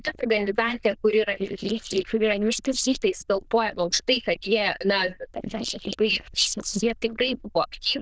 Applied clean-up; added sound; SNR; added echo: neural diffusion model UNIVERSE++.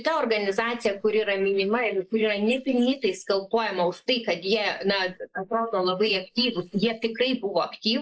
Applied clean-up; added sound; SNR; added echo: neural mask model Resemble Enhance denoiser.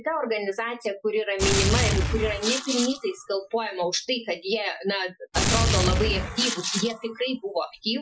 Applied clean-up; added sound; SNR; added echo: classical method Wiener filter.